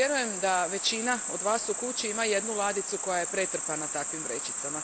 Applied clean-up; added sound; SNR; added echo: none; Cricket; 1 dB; none.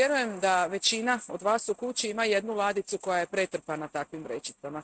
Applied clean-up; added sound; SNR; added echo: neural mask model RNNoise.